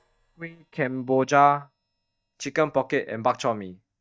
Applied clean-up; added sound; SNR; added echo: neural mask model DeepFilterNet 3.